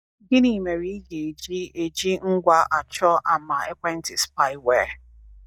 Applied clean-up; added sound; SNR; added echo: neural mask model DeepFilterNet 3.